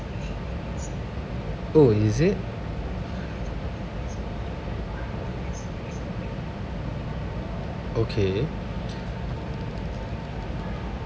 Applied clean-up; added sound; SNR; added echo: none; none; none; none.